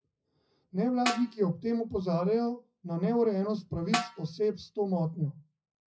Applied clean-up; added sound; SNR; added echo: classical method WPE with log-MMSE.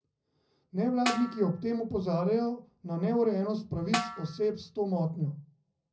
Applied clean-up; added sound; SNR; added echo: none; Snare drum; 6 dB; reverberation time 0.4 s.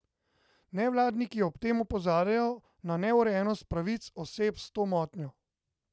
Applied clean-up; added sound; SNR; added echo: none; none; none; none.